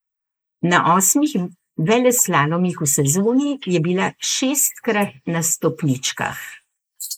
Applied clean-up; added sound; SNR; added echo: neural mask model Resemble Enhance denoiser.